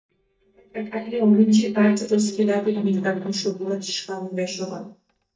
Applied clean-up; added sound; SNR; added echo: neural mask model DeepFilterNet 3.